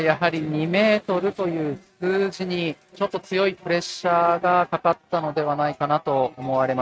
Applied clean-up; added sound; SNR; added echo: neural mask model RNNoise.